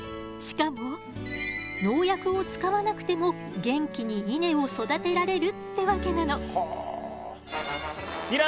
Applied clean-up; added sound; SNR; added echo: none; none; none; none.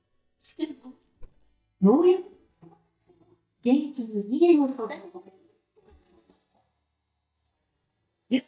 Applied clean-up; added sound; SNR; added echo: neural mask model DeepFilterNet 3.